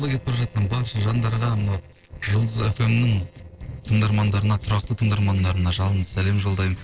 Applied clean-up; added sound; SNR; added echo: neural separator model SepFormer DNS4.